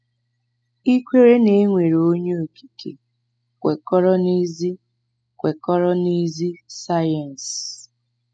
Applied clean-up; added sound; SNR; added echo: classical method spectral subtraction.